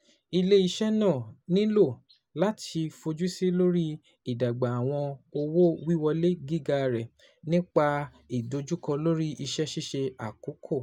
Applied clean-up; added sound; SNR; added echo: none; none; none; none.